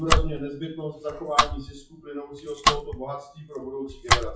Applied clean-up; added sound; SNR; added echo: classical method WPE with log-MMSE.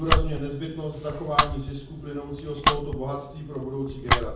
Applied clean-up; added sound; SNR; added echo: none; Domestic sounds, home sounds; -4 dB; reverberation time 0.7 s.